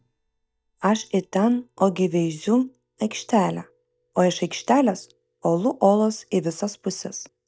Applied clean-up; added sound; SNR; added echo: neural mask model DeepFilterNet 3.